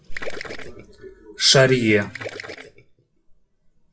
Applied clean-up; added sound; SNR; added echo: classical method WPE with log-MMSE.